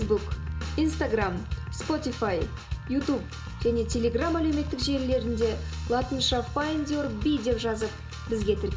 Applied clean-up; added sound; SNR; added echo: none; none; none; reverberation time 0.4 s.